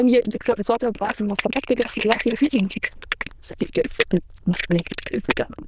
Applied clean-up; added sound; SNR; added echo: neural diffusion model UNIVERSE++.